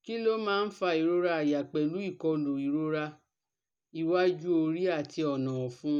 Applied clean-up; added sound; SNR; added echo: none; none; none; none.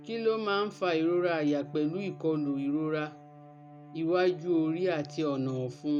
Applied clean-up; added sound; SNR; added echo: none; Bowed string instrument; 18 dB; none.